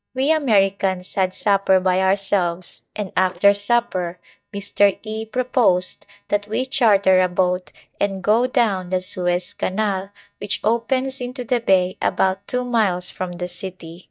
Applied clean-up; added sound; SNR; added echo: neural mask model DeepFilterNet 3.